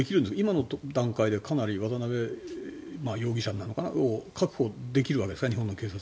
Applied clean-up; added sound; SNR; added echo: none; none; none; none.